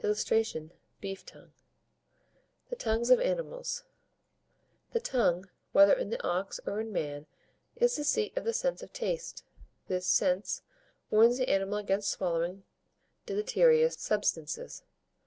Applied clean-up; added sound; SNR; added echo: none; none; none; none.